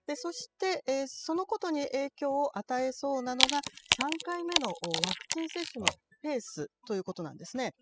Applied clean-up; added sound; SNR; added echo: classical method spectral subtraction.